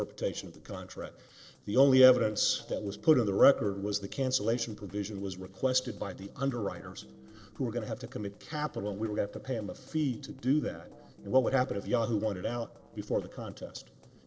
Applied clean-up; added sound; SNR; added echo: neural separator model SepFormer DNS4.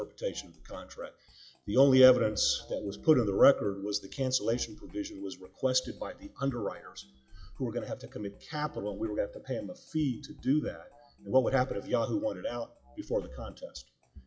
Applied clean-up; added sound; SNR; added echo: classical method log-MMSE.